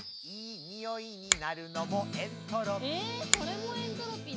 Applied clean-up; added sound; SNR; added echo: none; Finger snapping; 0 dB; none.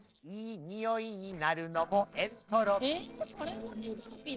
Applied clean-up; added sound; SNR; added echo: neural separator model SepFormer DNS4.